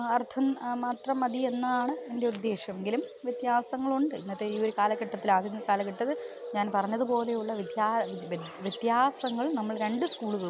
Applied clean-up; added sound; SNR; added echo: none; Bird; 13 dB; none.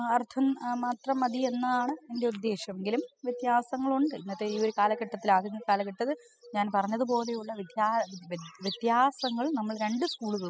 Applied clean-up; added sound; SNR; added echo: classical method spectral subtraction.